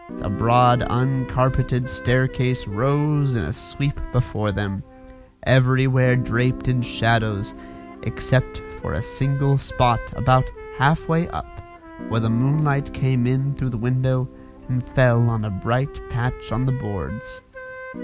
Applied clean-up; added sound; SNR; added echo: none; Wind instrument, woodwind instrument + Guitar; 15 dB; none.